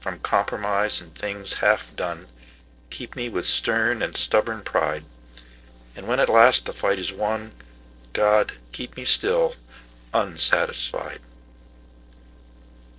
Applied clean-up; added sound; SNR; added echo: neural separator model SepFormer DNS4.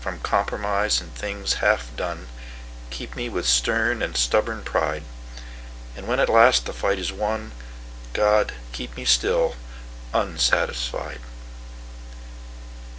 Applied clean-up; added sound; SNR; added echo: none; none; none; none.